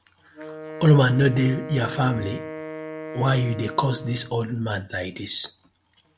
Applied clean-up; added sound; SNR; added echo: none; Wind instrument, woodwind instrument; 14 dB; none.